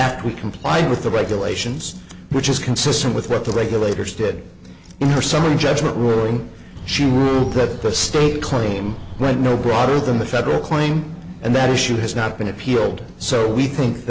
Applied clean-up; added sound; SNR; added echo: none; Bird; 13 dB; none.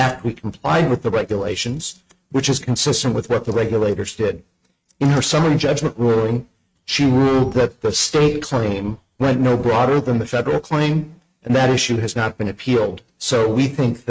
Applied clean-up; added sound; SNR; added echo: neural mask model RNNoise.